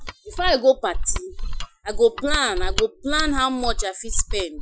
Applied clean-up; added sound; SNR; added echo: classical method Wiener filter.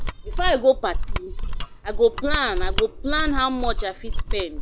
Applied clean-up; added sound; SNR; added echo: none; Mechanisms; 1 dB; none.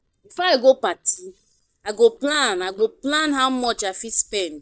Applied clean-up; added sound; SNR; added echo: neural mask model DeepFilterNet 3.